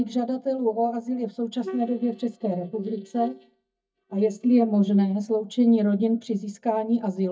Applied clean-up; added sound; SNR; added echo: neural mask model DeepFilterNet 3.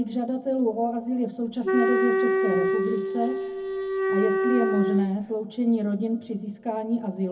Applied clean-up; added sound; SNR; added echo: none; Wind instrument, woodwind instrument; -2 dB; reverberation time 0.3 s.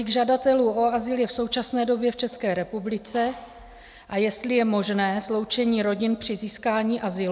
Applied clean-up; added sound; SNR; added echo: none; none; none; none.